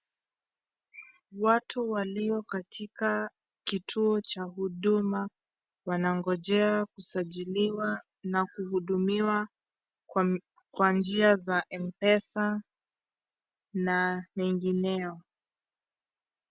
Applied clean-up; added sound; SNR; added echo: none; none; none; none.